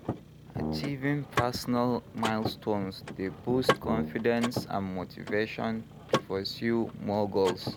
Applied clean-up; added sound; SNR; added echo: none; Brass instrument + Mechanisms / Car; 5 dB; none.